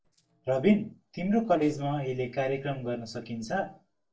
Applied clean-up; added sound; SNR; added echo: neural separator model SepFormer DNS4.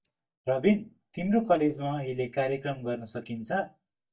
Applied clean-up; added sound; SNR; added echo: neural mask model DeepFilterNet 3.